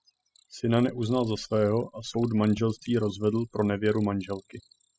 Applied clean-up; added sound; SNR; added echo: classical method spectral subtraction.